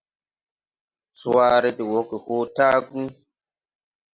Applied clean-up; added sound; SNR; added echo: none; none; none; none.